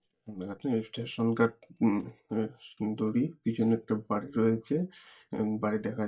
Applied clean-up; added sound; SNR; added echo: neural mask model DeepFilterNet 3.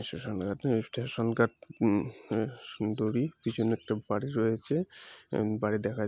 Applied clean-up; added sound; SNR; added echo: none; none; none; none.